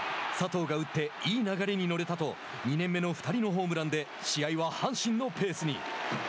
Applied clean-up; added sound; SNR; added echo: none; none; none; none.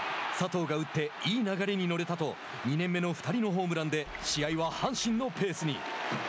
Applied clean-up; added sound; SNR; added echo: none; Trickle, dribble / Water tap, faucet; 17 dB; none.